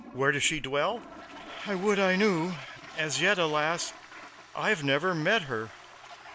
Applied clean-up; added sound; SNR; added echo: none; Toilet flush; 17 dB; none.